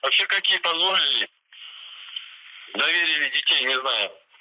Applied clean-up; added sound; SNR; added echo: neural mask model Resemble Enhance denoiser.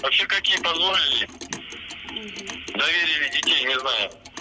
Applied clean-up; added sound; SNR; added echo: none; Clock; 15 dB; none.